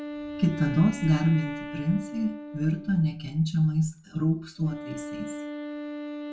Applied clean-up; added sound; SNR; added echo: none; Wind instrument, woodwind instrument; 11 dB; reverberation time 0.3 s.